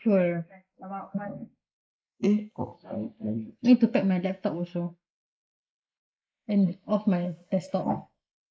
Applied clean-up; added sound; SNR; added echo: neural mask model Resemble Enhance denoiser.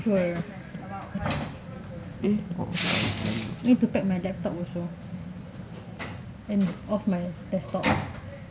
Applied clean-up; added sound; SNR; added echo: none; Crushing; 4 dB; none.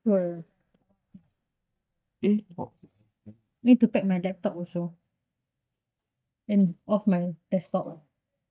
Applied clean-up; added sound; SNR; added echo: neural mask model DeepFilterNet 3.